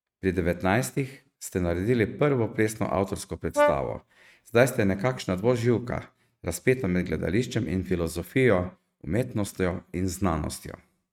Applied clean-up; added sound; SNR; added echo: neural mask model RNNoise.